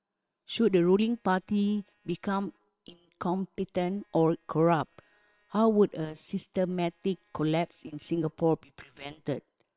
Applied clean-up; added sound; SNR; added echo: neural separator model SepFormer WHAM!.